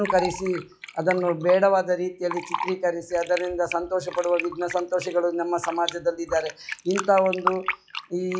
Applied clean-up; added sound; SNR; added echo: classical method log-MMSE.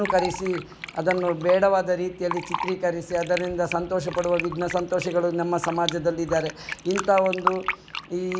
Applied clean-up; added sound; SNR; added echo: none; Fill (with liquid); 9 dB; none.